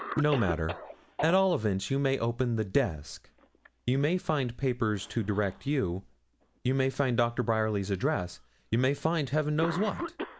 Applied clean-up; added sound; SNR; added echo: none; Cough; 14 dB; none.